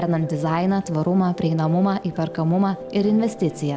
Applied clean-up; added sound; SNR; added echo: none; Bird; 16 dB; none.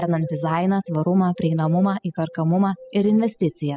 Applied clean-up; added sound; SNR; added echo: classical method spectral subtraction.